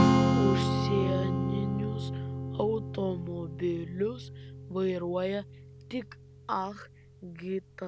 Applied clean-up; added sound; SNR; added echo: none; Strum; -3 dB; none.